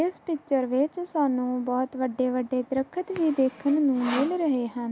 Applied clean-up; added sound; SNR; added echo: none; Sawing; 14 dB; none.